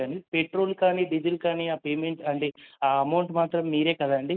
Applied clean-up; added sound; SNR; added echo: neural mask model Resemble Enhance denoiser.